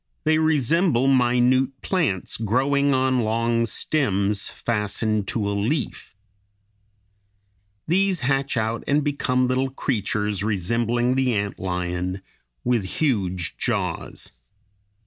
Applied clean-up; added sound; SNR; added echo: none; none; none; none.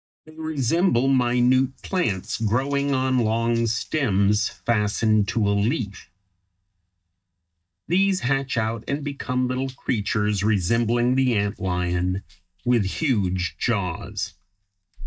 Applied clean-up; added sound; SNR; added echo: neural mask model DeepFilterNet 3.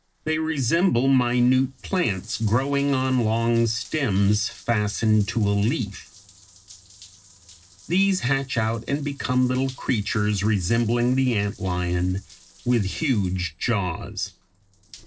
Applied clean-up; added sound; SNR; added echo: neural separator model SepFormer DNS4.